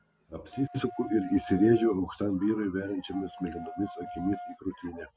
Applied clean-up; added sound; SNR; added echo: none; Wind instrument, woodwind instrument; 15 dB; none.